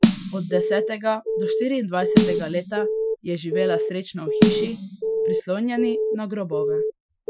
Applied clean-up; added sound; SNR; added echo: classical method Wiener filter.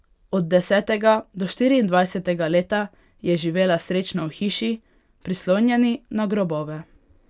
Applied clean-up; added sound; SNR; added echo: none; none; none; none.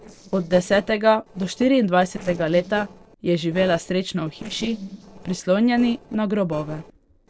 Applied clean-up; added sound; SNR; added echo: neural separator model SepFormer DNS4.